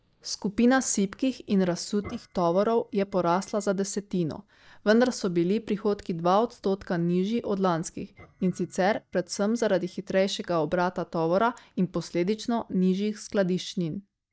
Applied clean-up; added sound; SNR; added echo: neural mask model DeepFilterNet 3.